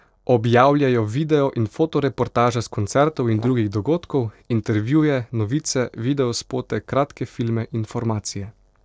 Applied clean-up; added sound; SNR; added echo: neural separator model SepFormer DNS4.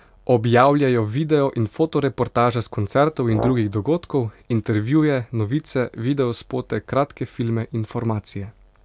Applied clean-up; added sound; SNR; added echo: none; Brass instrument; 10 dB; none.